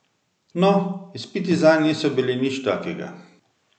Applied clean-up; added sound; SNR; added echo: none; none; none; none.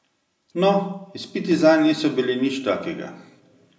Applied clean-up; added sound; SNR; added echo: none; none; none; reverberation time 1.4 s.